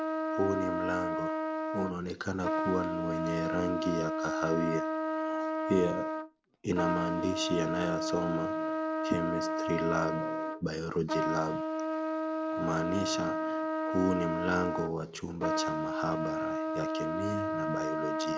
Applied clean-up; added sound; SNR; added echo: none; Trumpet; -2 dB; none.